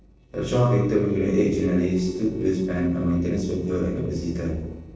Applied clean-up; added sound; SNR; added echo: neural separator model SepFormer DNS4.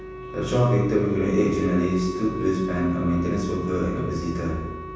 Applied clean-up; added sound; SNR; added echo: none; Wind instrument, woodwind instrument; 12 dB; reverberation time 1.1 s.